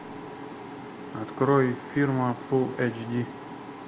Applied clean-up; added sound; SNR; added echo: none; none; none; none.